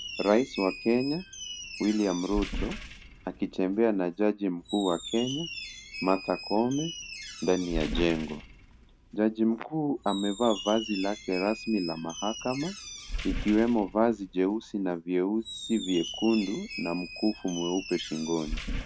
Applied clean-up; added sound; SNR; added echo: none; Squeak; 10 dB; none.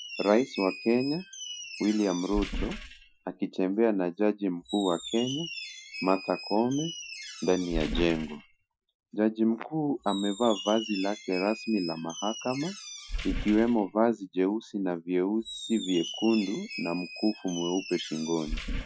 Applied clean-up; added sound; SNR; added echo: classical method Wiener filter.